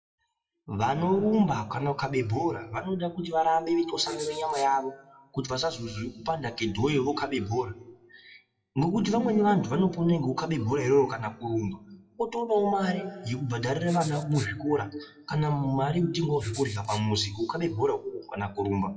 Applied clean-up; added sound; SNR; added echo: classical method WPE with log-MMSE.